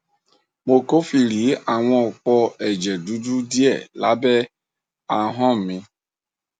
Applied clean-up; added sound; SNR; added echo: none; none; none; none.